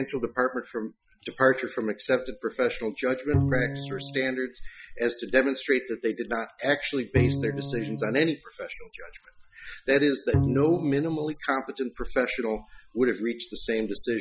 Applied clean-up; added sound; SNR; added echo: classical method Wiener filter.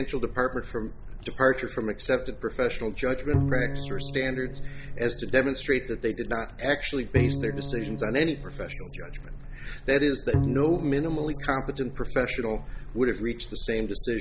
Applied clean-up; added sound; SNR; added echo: none; Bowed string instrument; 5 dB; none.